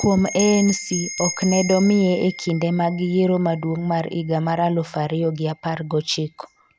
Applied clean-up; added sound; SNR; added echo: none; Bell; 13 dB; none.